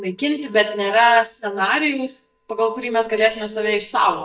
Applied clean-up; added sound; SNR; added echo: neural mask model DeepFilterNet 3.